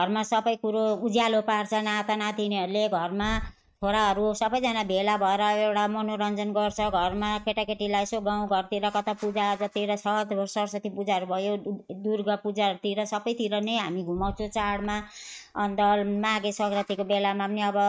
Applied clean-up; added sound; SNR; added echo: neural mask model RNNoise.